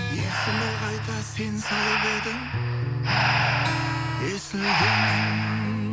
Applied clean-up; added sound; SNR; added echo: none; Breathing; 1 dB; none.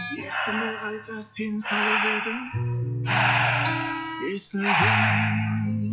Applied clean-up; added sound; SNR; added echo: classical method log-MMSE.